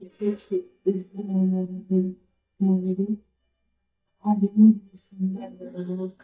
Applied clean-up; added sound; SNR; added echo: neural mask model DeepFilterNet 3.